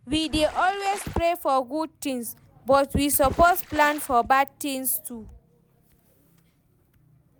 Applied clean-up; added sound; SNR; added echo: none; Water / Splash, splatter; 17 dB; none.